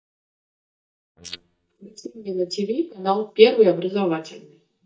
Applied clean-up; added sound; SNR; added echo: neural mask model DeepFilterNet 3.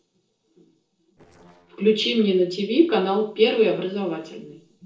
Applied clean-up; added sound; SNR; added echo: neural separator model SepFormer DNS4.